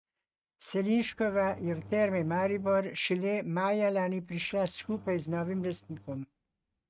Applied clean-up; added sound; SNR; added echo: neural mask model RNNoise.